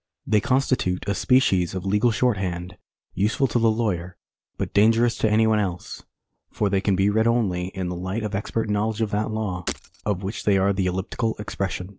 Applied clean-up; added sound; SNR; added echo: neural separator model SepFormer DNS4.